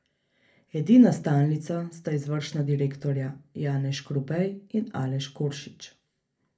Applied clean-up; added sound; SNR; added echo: none; none; none; reverberation time 0.3 s.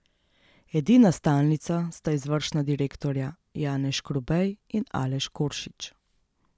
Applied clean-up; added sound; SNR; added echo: none; none; none; none.